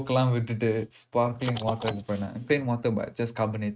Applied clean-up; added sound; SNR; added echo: neural mask model RNNoise.